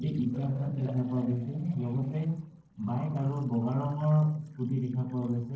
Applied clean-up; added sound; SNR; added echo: neural separator model SepFormer DNS4.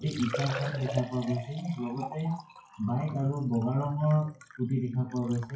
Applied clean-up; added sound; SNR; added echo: classical method WPE with log-MMSE.